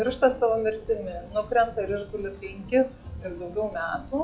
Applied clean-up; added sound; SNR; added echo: classical method log-MMSE.